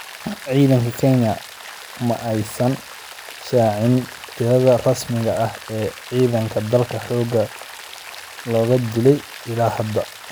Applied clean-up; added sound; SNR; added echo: none; Rain; 16 dB; none.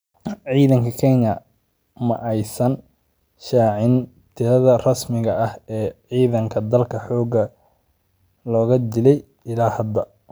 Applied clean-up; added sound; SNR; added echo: none; none; none; none.